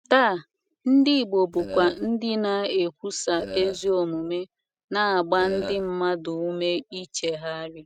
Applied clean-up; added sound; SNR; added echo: neural mask model RNNoise.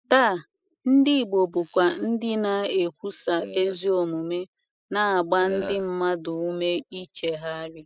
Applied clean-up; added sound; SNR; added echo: neural mask model Resemble Enhance denoiser.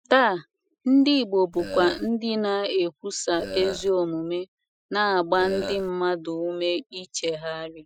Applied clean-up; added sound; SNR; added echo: classical method Wiener filter.